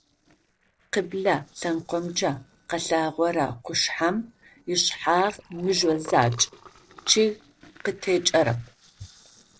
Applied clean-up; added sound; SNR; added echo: neural separator model SepFormer DNS4.